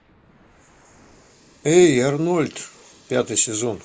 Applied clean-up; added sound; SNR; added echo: neural mask model Resemble Enhance denoiser.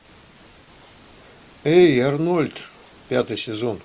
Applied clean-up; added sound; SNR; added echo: none; none; none; none.